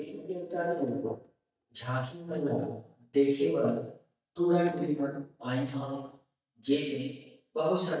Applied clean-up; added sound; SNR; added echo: neural mask model DeepFilterNet 3.